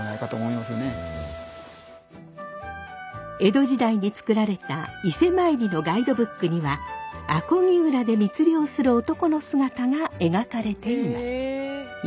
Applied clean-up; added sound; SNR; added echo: none; none; none; none.